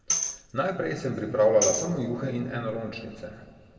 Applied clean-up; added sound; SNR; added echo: none; Tambourine; 6 dB; reverberation time 2.0 s.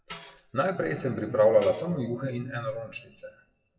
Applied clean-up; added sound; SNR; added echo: classical method WPE with log-MMSE.